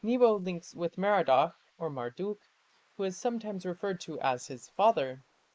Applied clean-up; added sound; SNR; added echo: neural mask model Resemble Enhance denoiser.